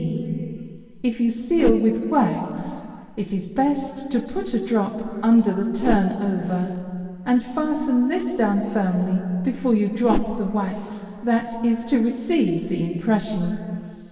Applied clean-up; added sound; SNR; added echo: none; Whoosh, swoosh, swish; 12 dB; reverberation time 2.4 s.